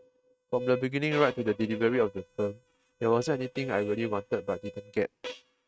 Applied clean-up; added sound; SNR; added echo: neural mask model RNNoise.